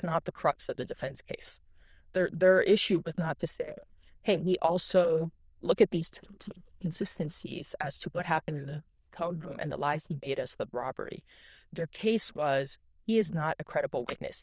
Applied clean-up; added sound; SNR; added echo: neural diffusion model UNIVERSE++.